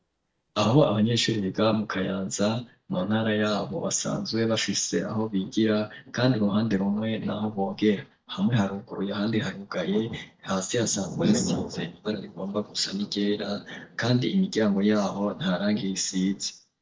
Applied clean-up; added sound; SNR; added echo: neural mask model DeepFilterNet 3.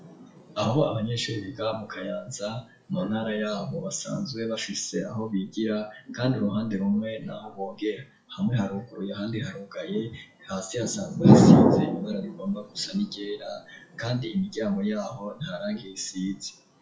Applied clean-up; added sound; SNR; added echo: classical method WPE with log-MMSE.